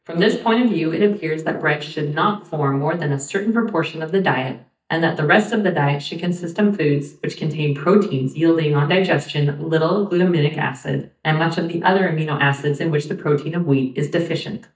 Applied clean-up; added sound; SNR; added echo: neural mask model DeepFilterNet 3.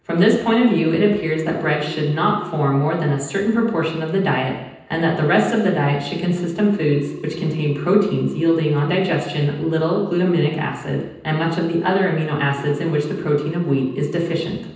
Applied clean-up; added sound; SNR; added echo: none; Telephone; 19 dB; reverberation time 0.9 s.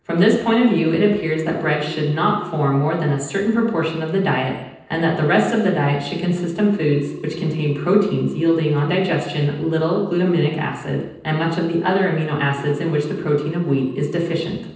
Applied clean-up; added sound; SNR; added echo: neural separator model SepFormer DNS4.